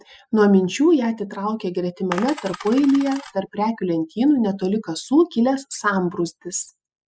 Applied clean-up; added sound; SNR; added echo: classical method spectral subtraction.